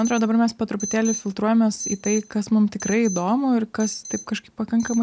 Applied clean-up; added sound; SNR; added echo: none; Alarm; 14 dB; none.